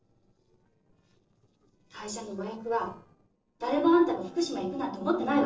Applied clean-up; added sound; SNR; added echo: neural separator model SepFormer DNS4.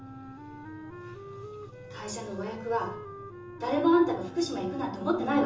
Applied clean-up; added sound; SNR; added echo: none; Wind instrument, woodwind instrument; 14 dB; reverberation time 0.6 s.